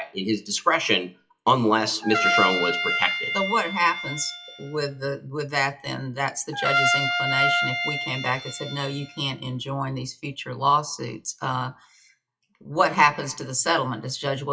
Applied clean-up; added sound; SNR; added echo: classical method WPE with log-MMSE.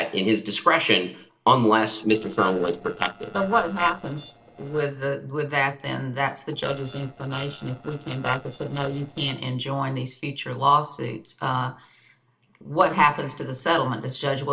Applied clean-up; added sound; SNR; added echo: neural separator model SepFormer DNS4.